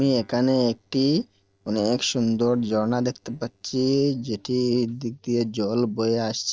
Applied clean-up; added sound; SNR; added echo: neural separator model SepFormer DNS4.